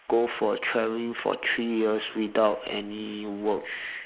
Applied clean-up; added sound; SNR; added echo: neural mask model Resemble Enhance denoiser.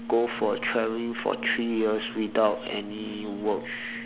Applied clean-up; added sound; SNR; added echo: none; Brass instrument; 14 dB; none.